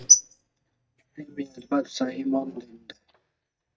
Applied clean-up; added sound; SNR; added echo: neural mask model DeepFilterNet 3.